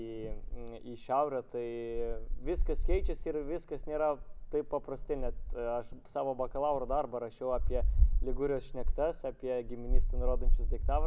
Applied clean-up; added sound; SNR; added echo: none; none; none; none.